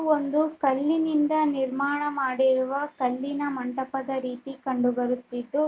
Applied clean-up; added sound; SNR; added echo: none; none; none; none.